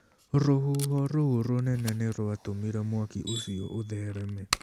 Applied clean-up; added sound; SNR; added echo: none; Tools + Packing tape, duct tape; 13 dB; none.